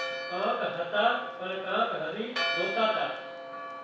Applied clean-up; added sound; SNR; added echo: none; Church bell; 5 dB; reverberation time 0.7 s.